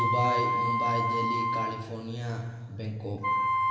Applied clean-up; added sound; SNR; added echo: none; Wind instrument, woodwind instrument; -4 dB; reverberation time 2.2 s.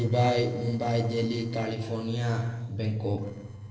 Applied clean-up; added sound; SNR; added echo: neural separator model SepFormer DNS4.